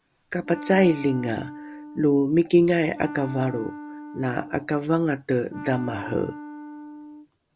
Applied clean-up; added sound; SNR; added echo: none; Wind instrument, woodwind instrument; 14 dB; none.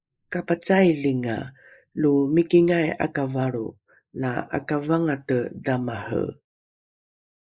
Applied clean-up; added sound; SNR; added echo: neural mask model Resemble Enhance denoiser.